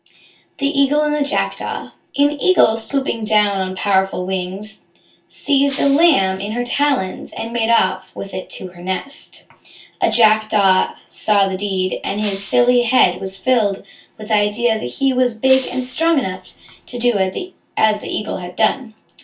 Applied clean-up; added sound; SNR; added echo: none; Shatter; 14 dB; reverberation time 0.2 s.